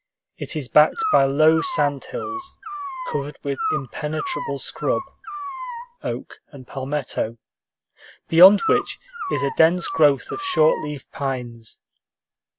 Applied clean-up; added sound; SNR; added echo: none; Dog; 7 dB; none.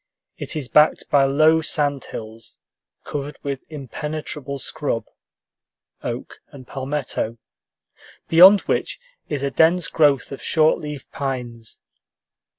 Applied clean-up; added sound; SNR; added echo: none; none; none; none.